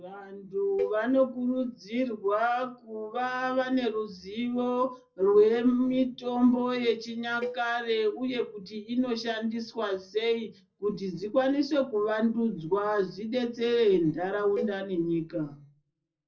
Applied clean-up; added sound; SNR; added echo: neural separator model SepFormer DNS4.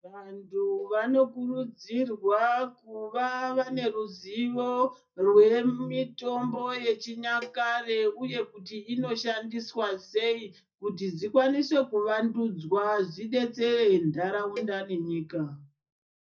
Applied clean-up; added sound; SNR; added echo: neural mask model DeepFilterNet 3.